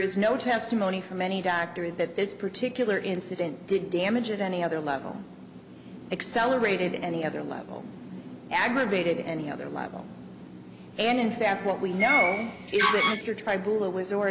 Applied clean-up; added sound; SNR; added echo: none; Door; -2 dB; none.